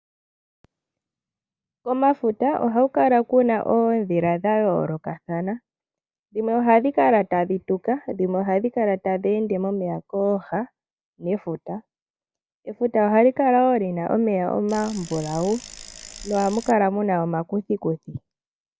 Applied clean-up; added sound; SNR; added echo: none; Bicycle; 17 dB; none.